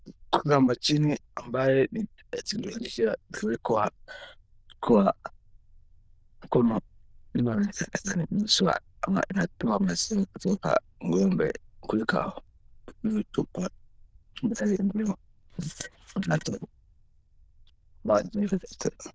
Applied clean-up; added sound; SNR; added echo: neural diffusion model UNIVERSE++.